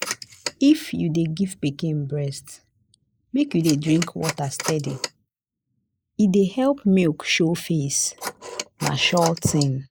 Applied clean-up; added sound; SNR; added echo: neural mask model Resemble Enhance denoiser.